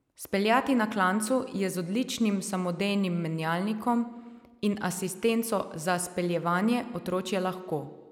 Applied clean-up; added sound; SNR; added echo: none; none; none; none.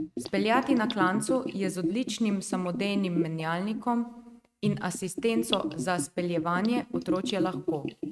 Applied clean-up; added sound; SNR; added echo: neural mask model RNNoise.